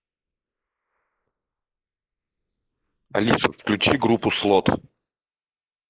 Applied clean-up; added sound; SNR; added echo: neural mask model Resemble Enhance denoiser.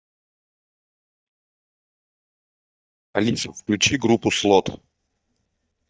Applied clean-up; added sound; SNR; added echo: neural mask model DeepFilterNet 3.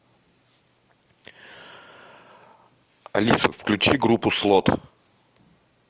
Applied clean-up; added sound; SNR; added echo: none; none; none; none.